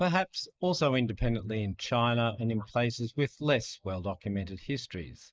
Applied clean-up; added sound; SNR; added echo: neural mask model Resemble Enhance denoiser.